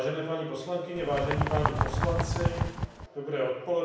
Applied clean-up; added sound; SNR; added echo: none; Bird; -2 dB; reverberation time 0.9 s.